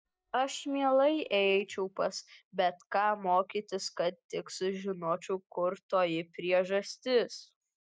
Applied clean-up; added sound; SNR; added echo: neural mask model DeepFilterNet 3.